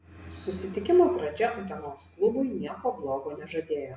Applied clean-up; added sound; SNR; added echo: none; none; none; none.